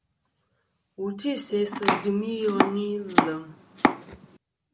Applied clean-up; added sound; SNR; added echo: none; Domestic sounds, home sounds; -3 dB; none.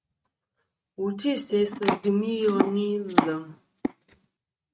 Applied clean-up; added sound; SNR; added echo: neural mask model RNNoise.